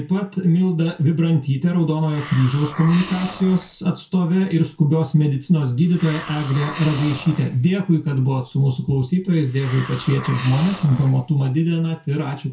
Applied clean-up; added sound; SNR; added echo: none; Hiss; 16 dB; reverberation time 0.2 s.